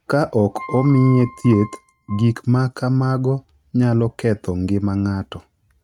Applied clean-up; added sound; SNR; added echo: neural mask model RNNoise.